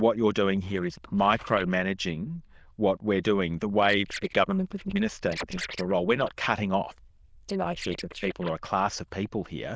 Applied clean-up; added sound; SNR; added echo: neural diffusion model UNIVERSE++.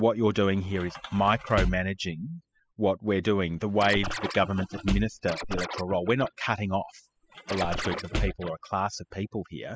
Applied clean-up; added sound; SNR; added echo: classical method spectral subtraction.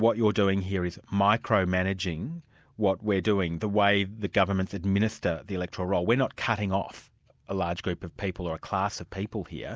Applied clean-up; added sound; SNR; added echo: none; none; none; none.